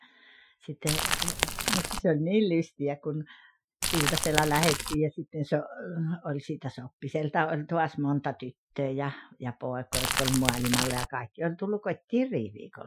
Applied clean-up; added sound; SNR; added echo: classical method Wiener filter.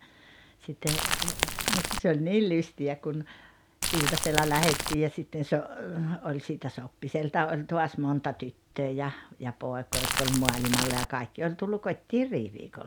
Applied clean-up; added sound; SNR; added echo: none; Crumpling, crinkling / Crackle; -1 dB; none.